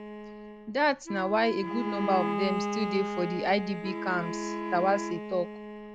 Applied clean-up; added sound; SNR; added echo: none; Bowed string instrument + Wind instrument, woodwind instrument; 4 dB; none.